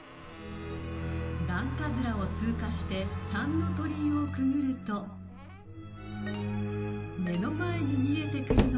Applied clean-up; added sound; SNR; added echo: none; Slam; 8 dB; reverberation time 1.4 s.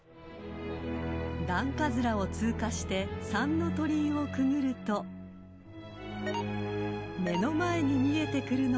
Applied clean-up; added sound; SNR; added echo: none; none; none; none.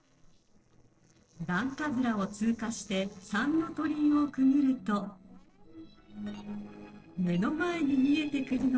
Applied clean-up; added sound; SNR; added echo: neural separator model SepFormer DNS4.